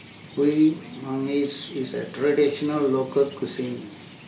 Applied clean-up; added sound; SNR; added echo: none; Chirp, tweet; 15 dB; none.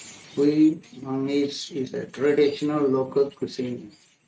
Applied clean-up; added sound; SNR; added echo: neural mask model RNNoise.